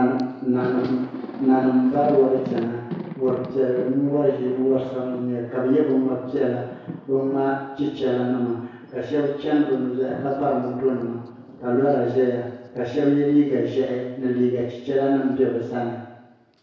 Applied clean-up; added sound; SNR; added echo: none; Thunder; 17 dB; reverberation time 1.0 s.